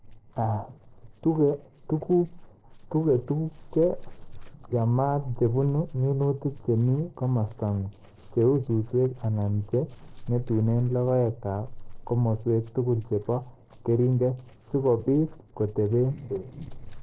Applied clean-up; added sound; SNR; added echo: neural separator model SepFormer DNS4.